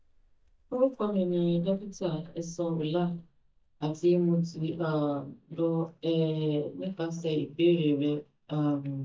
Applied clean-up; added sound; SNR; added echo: neural mask model DeepFilterNet 3.